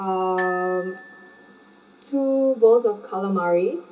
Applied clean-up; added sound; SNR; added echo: none; Glockenspiel; 16 dB; reverberation time 0.2 s.